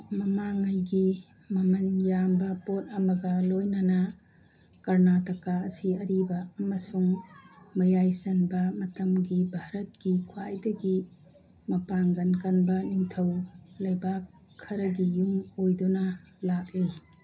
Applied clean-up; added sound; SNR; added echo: none; none; none; reverberation time 0.4 s.